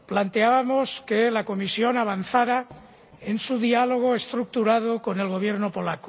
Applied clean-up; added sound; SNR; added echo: none; none; none; none.